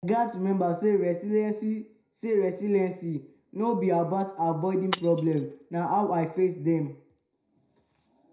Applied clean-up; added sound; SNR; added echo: none; Shatter; 16 dB; reverberation time 0.5 s.